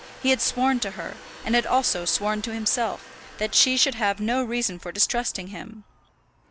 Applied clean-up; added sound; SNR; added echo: none; Domestic sounds, home sounds; 20 dB; none.